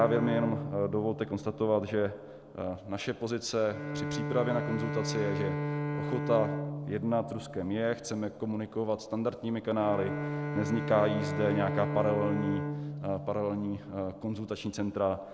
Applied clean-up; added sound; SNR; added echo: none; Bowed string instrument; 5 dB; none.